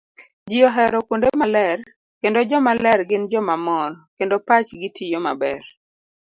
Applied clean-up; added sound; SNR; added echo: none; none; none; none.